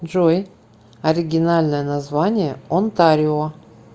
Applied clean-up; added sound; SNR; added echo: none; none; none; none.